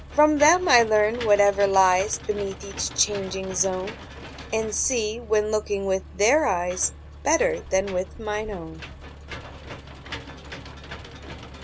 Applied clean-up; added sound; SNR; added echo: none; Engine / Mechanisms; 14 dB; none.